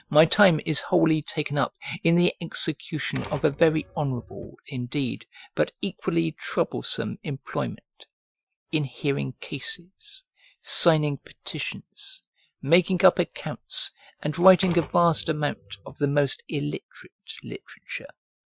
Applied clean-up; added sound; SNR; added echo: classical method Wiener filter.